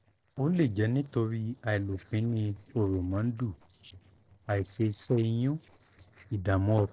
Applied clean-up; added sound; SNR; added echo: neural separator model SepFormer DNS4.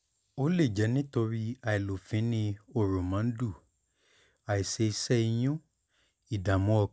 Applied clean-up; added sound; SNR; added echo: none; none; none; none.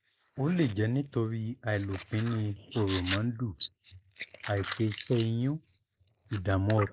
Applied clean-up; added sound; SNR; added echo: neural mask model Resemble Enhance denoiser.